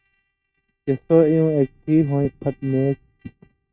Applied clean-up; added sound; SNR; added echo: neural mask model RNNoise.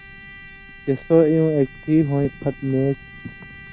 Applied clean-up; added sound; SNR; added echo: none; Trumpet + Wind / Fire; 19 dB; none.